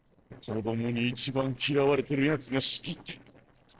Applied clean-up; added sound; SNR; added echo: neural separator model SepFormer DNS4.